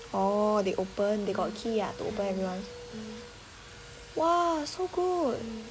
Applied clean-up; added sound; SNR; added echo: none; Domestic sounds, home sounds; 16 dB; none.